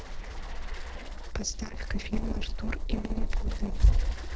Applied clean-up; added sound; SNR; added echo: neural separator model SepFormer DNS4.